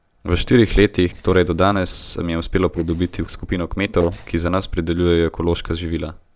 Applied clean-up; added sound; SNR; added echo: neural separator model SepFormer DNS4.